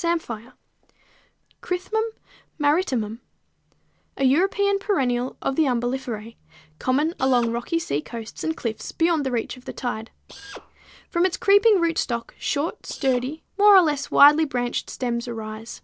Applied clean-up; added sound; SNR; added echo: neural separator model SepFormer DNS4.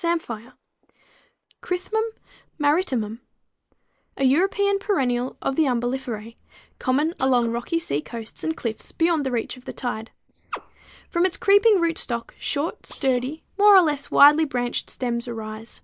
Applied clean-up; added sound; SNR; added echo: neural mask model Resemble Enhance denoiser.